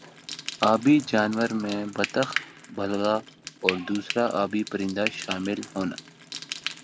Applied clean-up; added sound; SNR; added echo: none; Frying (food); 10 dB; none.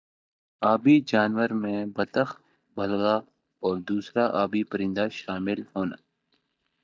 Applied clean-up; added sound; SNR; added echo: neural mask model DeepFilterNet 3.